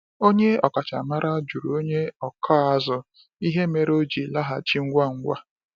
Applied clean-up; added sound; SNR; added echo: none; none; none; none.